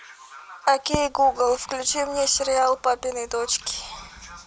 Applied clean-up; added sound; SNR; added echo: none; Crackle; 18 dB; none.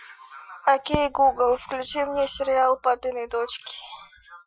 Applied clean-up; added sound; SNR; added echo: classical method Wiener filter.